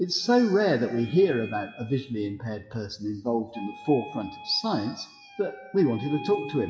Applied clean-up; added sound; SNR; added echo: classical method WPE with log-MMSE.